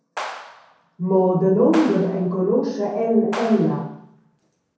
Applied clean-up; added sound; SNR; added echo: none; Clapping; 16 dB; reverberation time 0.6 s.